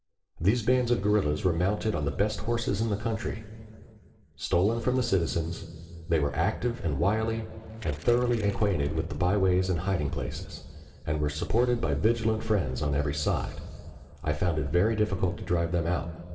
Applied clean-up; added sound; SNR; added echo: neural separator model SepFormer DNS4.